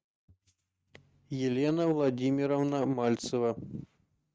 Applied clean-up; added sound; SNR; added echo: neural mask model RNNoise.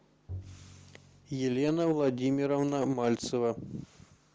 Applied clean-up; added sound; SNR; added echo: none; Bowed string instrument; 19 dB; none.